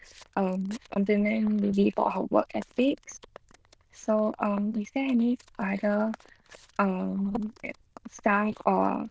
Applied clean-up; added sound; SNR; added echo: neural diffusion model UNIVERSE++.